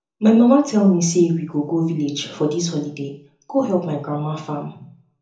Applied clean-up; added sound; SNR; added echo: none; none; none; reverberation time 0.6 s.